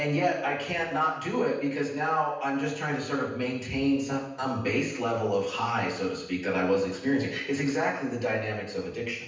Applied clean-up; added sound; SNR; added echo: none; none; none; reverberation time 0.9 s.